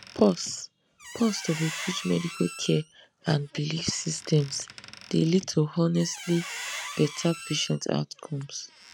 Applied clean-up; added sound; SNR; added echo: none; Squeak; 14 dB; none.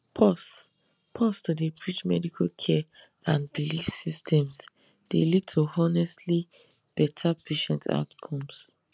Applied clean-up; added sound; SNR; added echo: none; none; none; none.